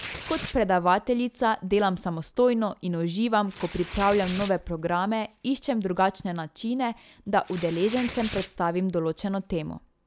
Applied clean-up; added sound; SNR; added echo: none; Tearing; 15 dB; none.